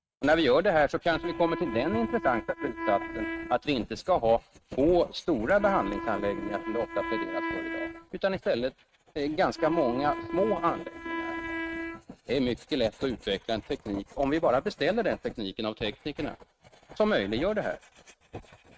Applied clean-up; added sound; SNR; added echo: neural mask model RNNoise.